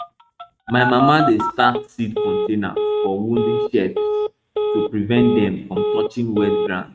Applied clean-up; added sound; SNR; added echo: neural mask model RNNoise.